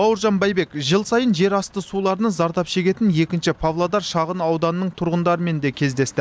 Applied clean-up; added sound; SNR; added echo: none; none; none; none.